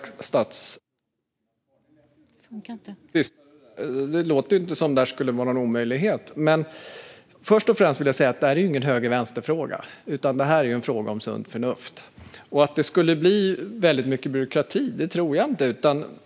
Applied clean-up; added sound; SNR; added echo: none; none; none; none.